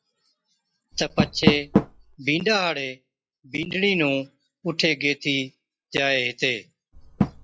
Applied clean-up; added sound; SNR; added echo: classical method log-MMSE.